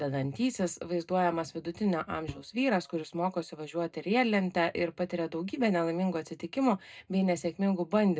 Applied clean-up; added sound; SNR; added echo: neural mask model DeepFilterNet 3.